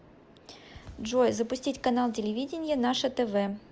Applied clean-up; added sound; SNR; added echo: none; none; none; none.